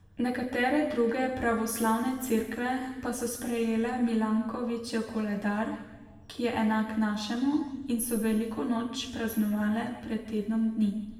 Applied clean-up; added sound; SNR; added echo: none; none; none; reverberation time 1.2 s.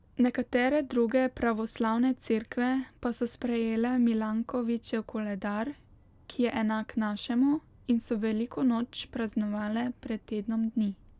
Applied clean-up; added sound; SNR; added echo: none; none; none; none.